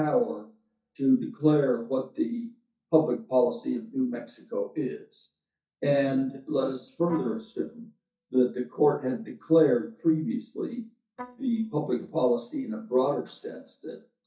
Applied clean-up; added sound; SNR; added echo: neural mask model DeepFilterNet 3.